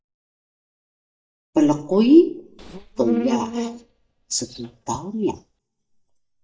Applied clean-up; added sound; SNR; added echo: neural mask model DeepFilterNet 3.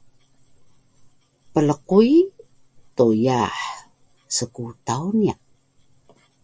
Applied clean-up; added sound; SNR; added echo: none; none; none; none.